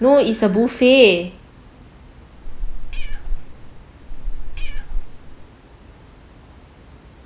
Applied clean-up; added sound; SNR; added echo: none; Meow; 1 dB; none.